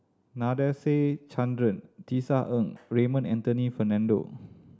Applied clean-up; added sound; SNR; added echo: none; none; none; none.